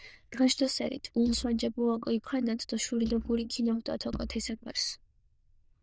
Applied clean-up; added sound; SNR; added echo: neural diffusion model UNIVERSE++.